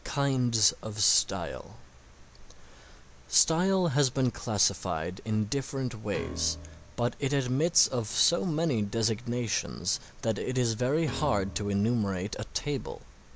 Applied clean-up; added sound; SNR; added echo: none; Piano; 12 dB; none.